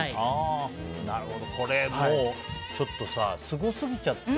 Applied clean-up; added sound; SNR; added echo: none; Bowed string instrument; 13 dB; none.